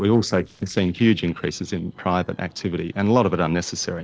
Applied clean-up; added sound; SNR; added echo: neural separator model SepFormer DNS4.